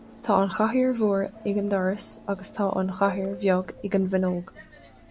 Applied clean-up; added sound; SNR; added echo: none; Subway, metro, underground; 20 dB; none.